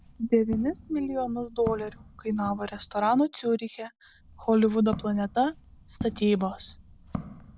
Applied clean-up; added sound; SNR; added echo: none; Walk, footsteps; 14 dB; none.